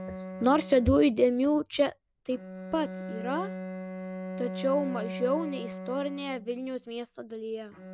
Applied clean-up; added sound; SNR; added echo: none; Bowed string instrument; 10 dB; none.